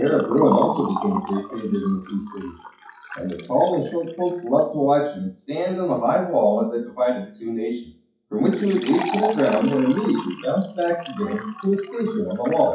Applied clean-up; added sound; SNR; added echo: classical method WPE with log-MMSE.